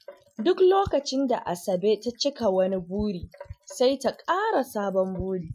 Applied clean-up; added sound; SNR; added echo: classical method Wiener filter.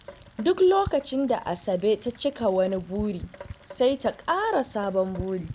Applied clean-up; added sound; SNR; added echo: none; Rain; 17 dB; none.